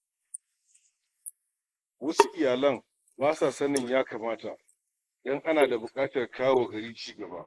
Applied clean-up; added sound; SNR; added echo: neural mask model Resemble Enhance denoiser.